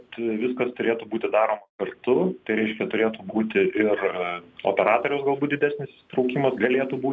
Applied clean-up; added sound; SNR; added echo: none; none; none; none.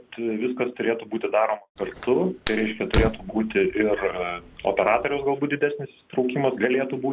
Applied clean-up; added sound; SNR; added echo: none; Fire; 6 dB; none.